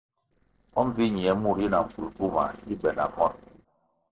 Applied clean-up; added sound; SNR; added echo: neural separator model SepFormer DNS4.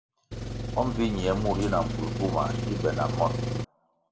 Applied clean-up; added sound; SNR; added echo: none; Engine; 0 dB; reverberation time 0.6 s.